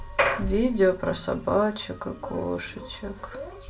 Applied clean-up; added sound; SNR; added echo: none; none; none; reverberation time 0.2 s.